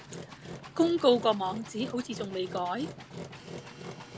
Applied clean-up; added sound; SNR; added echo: none; Engine; 12 dB; none.